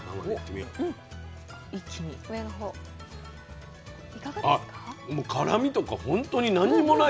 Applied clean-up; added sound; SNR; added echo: none; none; none; none.